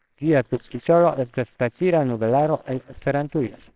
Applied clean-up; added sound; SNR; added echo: neural separator model SepFormer WHAMR!.